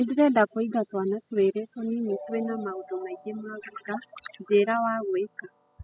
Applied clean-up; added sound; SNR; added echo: classical method spectral subtraction.